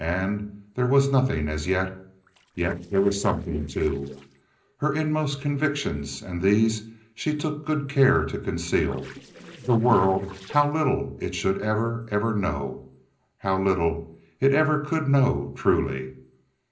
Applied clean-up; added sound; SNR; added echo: neural separator model SepFormer DNS4.